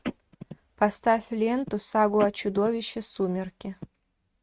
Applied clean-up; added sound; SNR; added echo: neural mask model RNNoise.